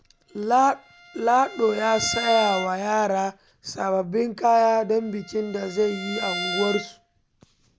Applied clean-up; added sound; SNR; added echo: none; Bowed string instrument; 12 dB; none.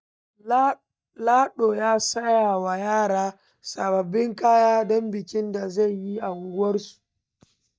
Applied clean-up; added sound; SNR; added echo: neural mask model DeepFilterNet 3.